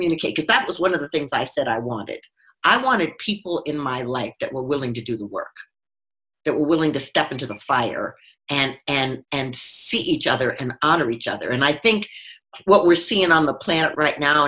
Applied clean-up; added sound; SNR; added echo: none; none; none; none.